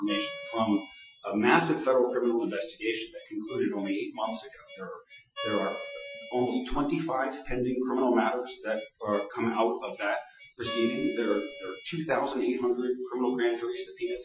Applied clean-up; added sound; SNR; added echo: classical method Wiener filter.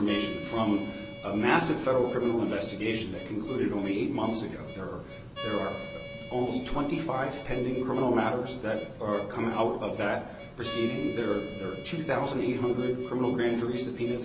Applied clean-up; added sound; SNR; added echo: none; Harmonica; 14 dB; none.